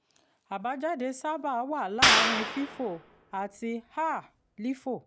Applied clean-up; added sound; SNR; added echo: none; Clapping; -4 dB; none.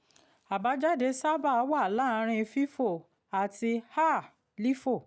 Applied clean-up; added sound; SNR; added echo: none; none; none; none.